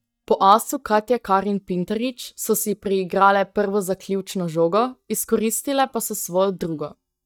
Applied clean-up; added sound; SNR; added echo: neural mask model DeepFilterNet 3.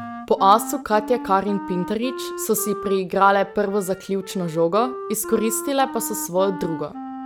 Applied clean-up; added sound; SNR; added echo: none; Wind instrument, woodwind instrument; 11 dB; none.